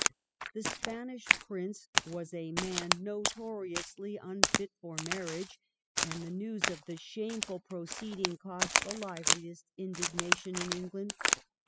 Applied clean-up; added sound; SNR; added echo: classical method spectral subtraction.